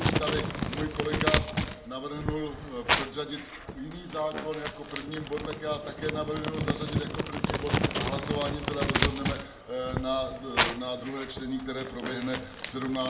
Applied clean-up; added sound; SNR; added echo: none; Crumpling, crinkling; -2 dB; reverberation time 0.3 s.